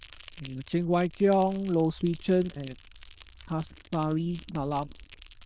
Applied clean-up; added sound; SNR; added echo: neural diffusion model UNIVERSE++.